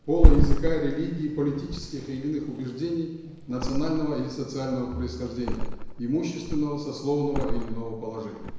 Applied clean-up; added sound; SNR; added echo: none; Thump, thud; -3 dB; reverberation time 1.0 s.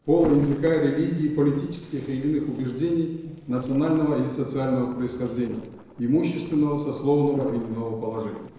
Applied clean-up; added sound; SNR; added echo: neural separator model SepFormer DNS4.